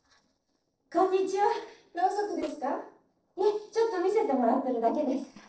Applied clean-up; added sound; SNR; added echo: neural separator model SepFormer DNS4.